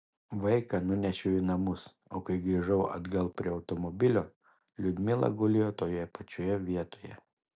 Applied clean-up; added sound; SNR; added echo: none; none; none; none.